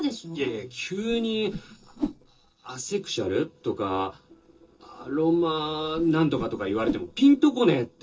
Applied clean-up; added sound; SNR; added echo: neural separator model SepFormer DNS4.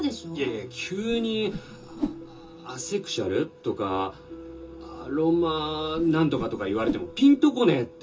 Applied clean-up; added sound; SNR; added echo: none; Whoosh, swoosh, swish; 10 dB; reverberation time 0.2 s.